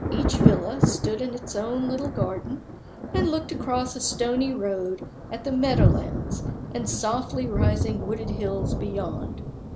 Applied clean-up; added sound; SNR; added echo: none; Thunder; -2 dB; none.